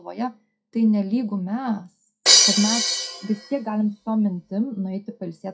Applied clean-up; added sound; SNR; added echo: classical method WPE with log-MMSE.